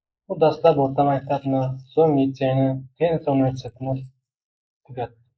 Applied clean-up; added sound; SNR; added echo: neural mask model Resemble Enhance denoiser.